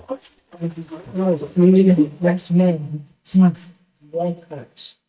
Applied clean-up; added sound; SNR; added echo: neural mask model DeepFilterNet 3.